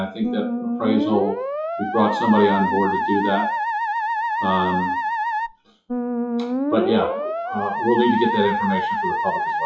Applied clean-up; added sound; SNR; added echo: classical method WPE with log-MMSE.